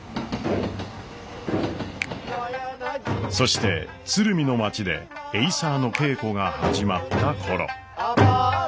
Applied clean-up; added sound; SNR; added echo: none; Finger snapping; 18 dB; none.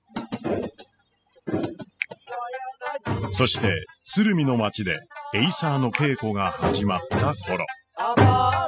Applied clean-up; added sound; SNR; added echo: classical method spectral subtraction.